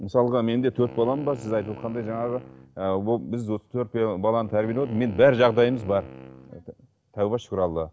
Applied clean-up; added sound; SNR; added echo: none; Wind instrument, woodwind instrument; 19 dB; none.